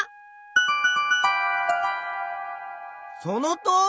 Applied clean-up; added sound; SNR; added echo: none; Wind instrument, woodwind instrument; 20 dB; none.